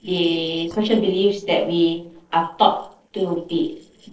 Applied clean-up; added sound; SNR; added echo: neural separator model SepFormer DNS4.